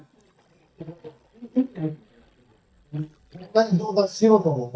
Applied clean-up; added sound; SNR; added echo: neural mask model DeepFilterNet 3.